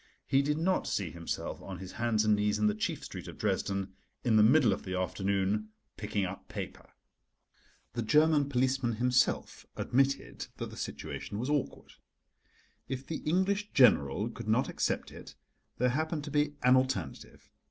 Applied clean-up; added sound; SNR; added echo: none; none; none; none.